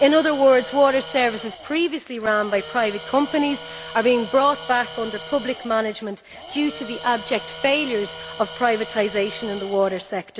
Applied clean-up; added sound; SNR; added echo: none; Tools; 15 dB; none.